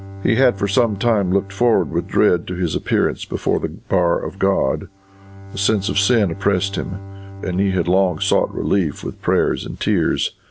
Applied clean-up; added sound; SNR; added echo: none; Bowed string instrument; 17 dB; none.